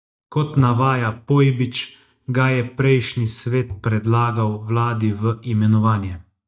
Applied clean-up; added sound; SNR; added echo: neural mask model DeepFilterNet 3.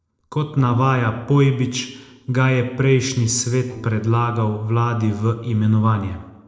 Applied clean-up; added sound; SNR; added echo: neural separator model SepFormer DNS4.